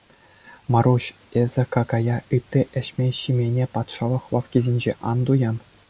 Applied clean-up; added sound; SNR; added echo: none; none; none; none.